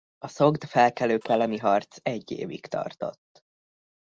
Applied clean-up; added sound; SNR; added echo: neural separator model SepFormer DNS4.